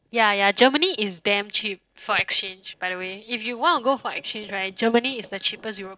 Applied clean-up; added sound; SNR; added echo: neural separator model SepFormer DNS4.